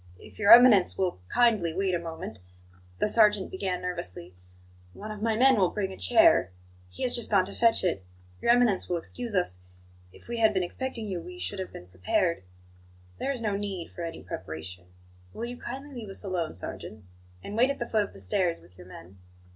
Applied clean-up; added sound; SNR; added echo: none; none; none; none.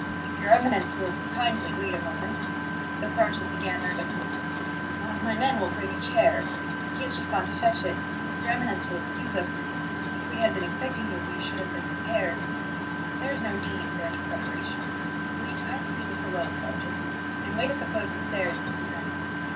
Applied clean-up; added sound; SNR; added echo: none; Engine; 0 dB; reverberation time 0.1 s.